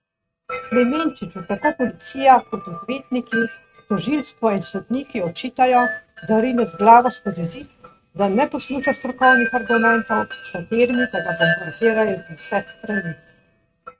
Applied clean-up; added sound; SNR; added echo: neural mask model RNNoise.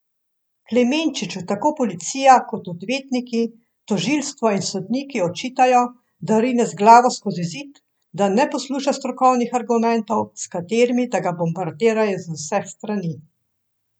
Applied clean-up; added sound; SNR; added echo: none; none; none; none.